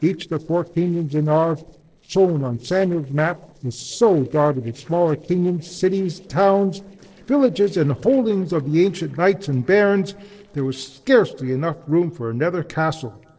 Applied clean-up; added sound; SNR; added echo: neural separator model SepFormer DNS4.